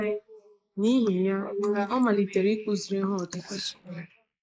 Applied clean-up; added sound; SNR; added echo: neural mask model Resemble Enhance denoiser.